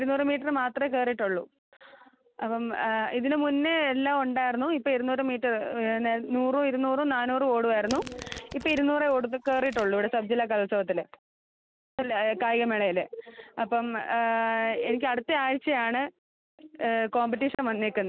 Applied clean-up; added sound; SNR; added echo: none; Domestic sounds, home sounds; 18 dB; none.